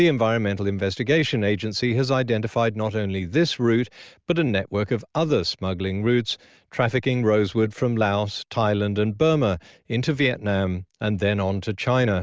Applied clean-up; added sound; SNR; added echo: none; none; none; none.